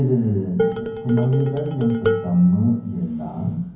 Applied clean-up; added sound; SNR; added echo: none; Dishes, pots, and pans; 6 dB; reverberation time 0.9 s.